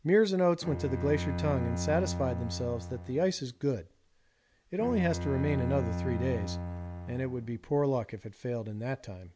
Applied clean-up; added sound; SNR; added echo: none; Bowed string instrument; 5 dB; none.